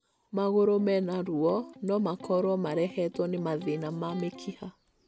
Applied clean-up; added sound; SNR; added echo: none; Electric guitar; 18 dB; none.